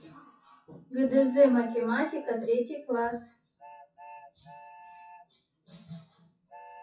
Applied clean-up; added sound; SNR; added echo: classical method WPE with log-MMSE.